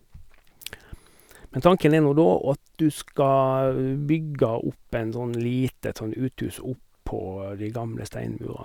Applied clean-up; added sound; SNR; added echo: none; none; none; none.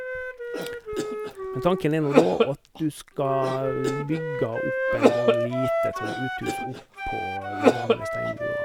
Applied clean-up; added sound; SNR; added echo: none; Cough + Wind instrument, woodwind instrument; -3 dB; none.